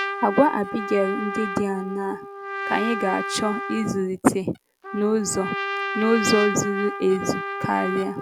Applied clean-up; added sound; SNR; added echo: none; Trumpet; 6 dB; none.